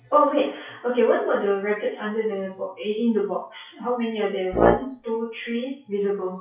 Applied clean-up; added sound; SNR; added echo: classical method WPE with log-MMSE.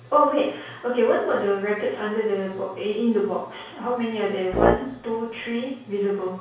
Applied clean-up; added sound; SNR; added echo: none; Brass instrument; 0 dB; reverberation time 0.6 s.